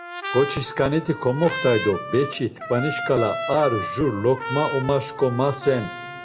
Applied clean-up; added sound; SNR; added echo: none; Trumpet; 9 dB; reverberation time 2.4 s.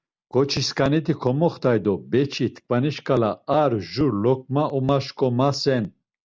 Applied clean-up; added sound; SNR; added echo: none; none; none; none.